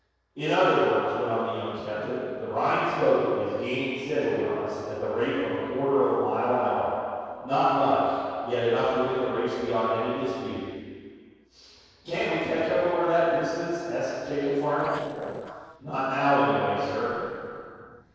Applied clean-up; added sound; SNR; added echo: neural separator model SepFormer DNS4.